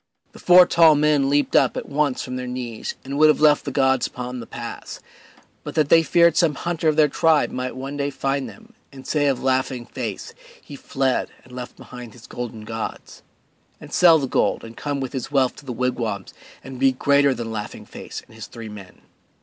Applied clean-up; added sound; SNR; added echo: none; none; none; none.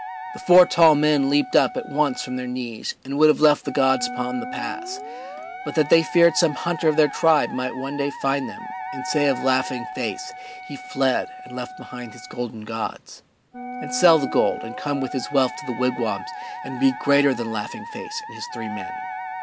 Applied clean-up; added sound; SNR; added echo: none; Musical instrument + Wind instrument, woodwind instrument; 12 dB; none.